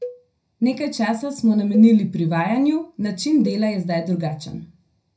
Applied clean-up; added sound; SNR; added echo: none; Cowbell; 20 dB; reverberation time 0.4 s.